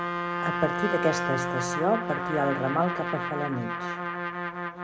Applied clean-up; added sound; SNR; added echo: none; Trumpet; 1 dB; none.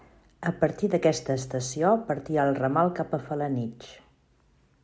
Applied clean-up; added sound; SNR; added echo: none; none; none; none.